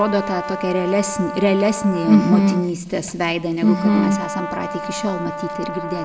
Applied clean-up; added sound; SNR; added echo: none; Brass instrument; 10 dB; reverberation time 0.9 s.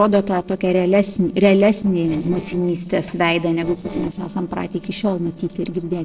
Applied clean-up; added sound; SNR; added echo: neural separator model SepFormer DNS4.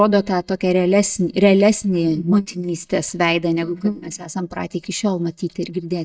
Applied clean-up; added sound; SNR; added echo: neural mask model DeepFilterNet 3.